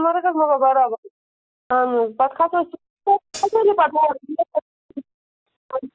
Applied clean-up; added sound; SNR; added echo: classical method Wiener filter.